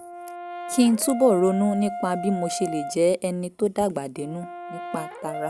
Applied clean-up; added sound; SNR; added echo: none; Brass instrument; 10 dB; none.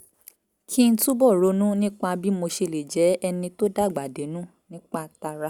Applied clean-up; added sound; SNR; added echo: none; none; none; none.